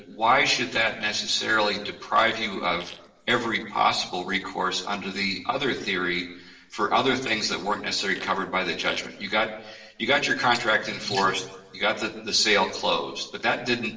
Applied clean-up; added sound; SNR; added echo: neural separator model SepFormer DNS4.